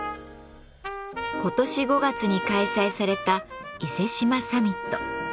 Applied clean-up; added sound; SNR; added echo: none; none; none; none.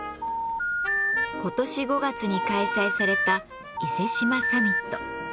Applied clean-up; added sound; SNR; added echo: none; Telephone; -1 dB; none.